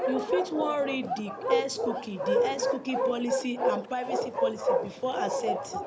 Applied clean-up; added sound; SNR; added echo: none; Bark; -3 dB; none.